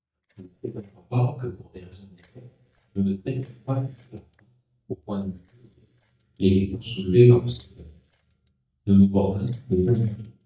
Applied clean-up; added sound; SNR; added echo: neural mask model DeepFilterNet 3.